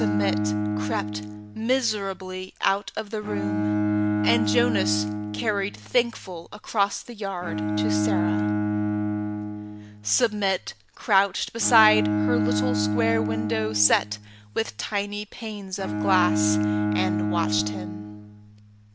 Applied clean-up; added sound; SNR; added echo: none; Bowed string instrument; 0 dB; none.